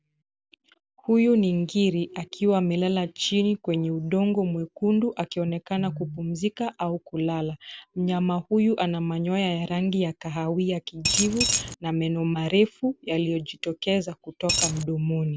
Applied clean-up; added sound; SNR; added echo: none; Coin (dropping); -1 dB; none.